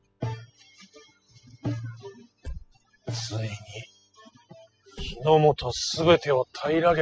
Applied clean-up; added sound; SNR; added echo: classical method spectral subtraction.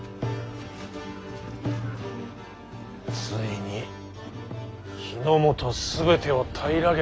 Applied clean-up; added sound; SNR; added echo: none; none; none; none.